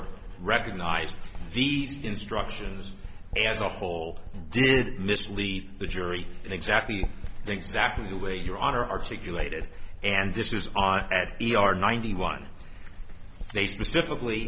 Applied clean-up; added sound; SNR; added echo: none; Writing; 5 dB; none.